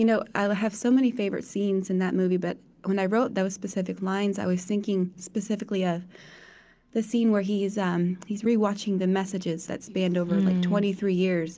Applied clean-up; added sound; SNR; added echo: none; none; none; none.